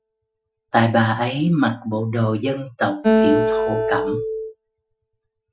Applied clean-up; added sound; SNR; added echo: classical method Wiener filter.